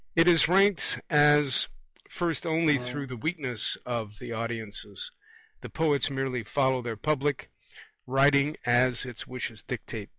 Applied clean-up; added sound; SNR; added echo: classical method log-MMSE.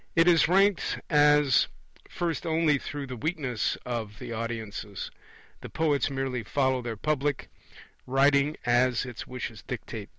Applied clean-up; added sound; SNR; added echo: none; none; none; none.